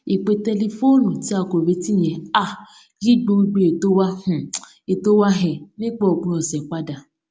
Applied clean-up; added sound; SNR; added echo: none; none; none; none.